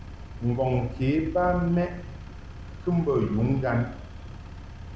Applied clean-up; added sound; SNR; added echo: none; Engine; 13 dB; none.